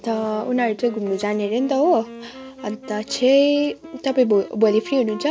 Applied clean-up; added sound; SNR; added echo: none; Wind instrument, woodwind instrument; 17 dB; none.